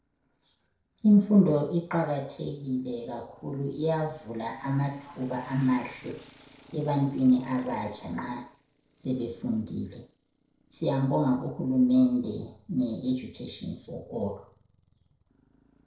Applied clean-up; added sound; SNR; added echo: neural separator model SepFormer DNS4.